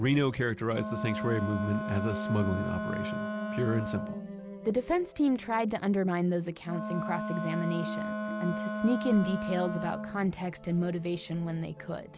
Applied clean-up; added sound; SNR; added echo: none; Wind instrument, woodwind instrument; 6 dB; none.